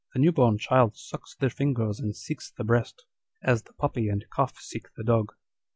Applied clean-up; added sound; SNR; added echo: none; none; none; none.